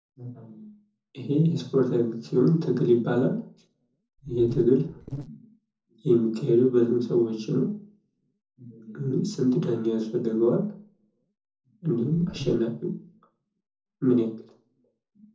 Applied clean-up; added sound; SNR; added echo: neural separator model SepFormer DNS4.